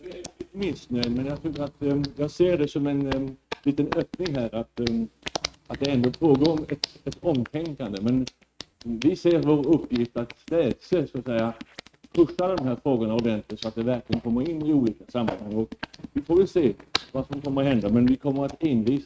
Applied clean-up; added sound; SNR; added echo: neural mask model RNNoise.